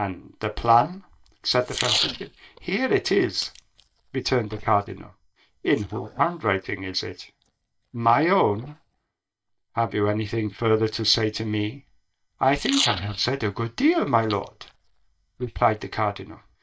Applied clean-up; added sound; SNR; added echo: neural mask model DeepFilterNet 3.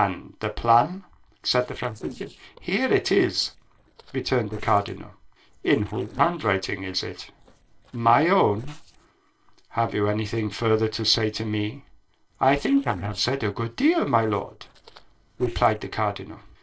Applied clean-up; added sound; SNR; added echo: neural separator model SepFormer DNS4.